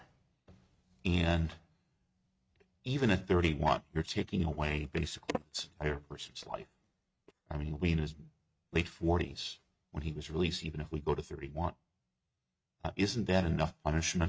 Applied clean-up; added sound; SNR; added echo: neural mask model RNNoise.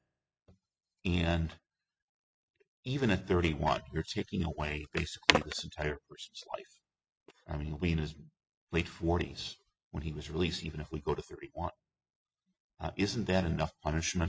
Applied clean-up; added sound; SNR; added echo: classical method spectral subtraction.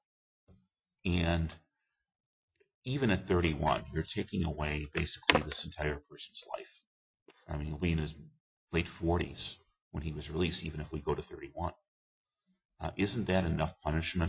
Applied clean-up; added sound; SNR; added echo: classical method Wiener filter.